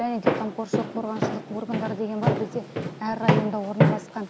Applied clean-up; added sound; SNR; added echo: none; Walk, footsteps; -3 dB; none.